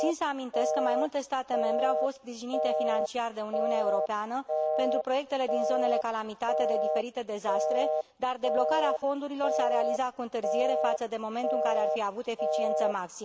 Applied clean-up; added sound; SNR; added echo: none; Telephone; -2 dB; none.